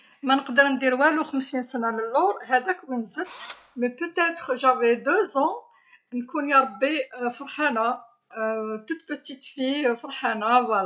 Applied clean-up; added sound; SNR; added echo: none; Engine / Drill; 17 dB; none.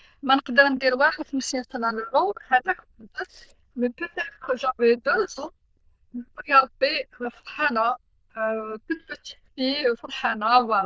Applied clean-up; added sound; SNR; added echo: neural diffusion model UNIVERSE++.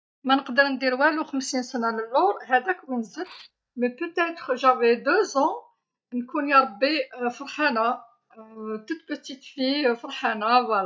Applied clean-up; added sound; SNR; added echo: neural mask model DeepFilterNet 3.